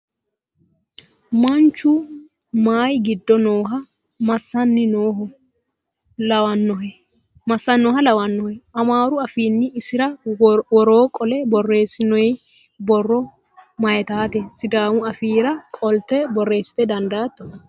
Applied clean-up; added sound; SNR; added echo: none; none; none; none.